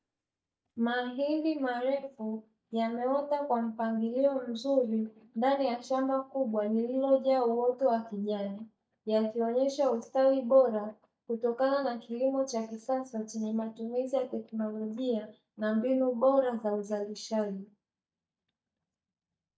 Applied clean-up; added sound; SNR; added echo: neural mask model DeepFilterNet 3.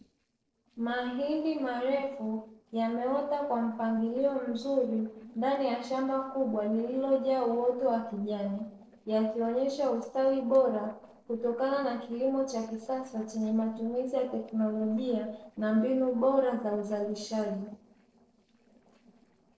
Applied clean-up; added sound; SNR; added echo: neural separator model SepFormer DNS4.